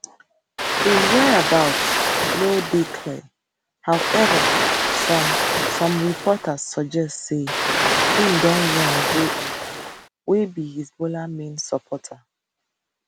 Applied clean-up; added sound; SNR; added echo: none; Ocean; -3 dB; none.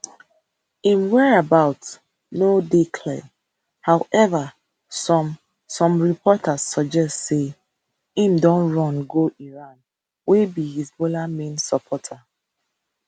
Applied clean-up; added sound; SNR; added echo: none; none; none; none.